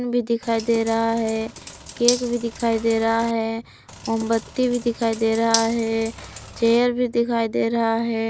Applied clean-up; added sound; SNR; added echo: none; Bathtub (filling or washing); 12 dB; none.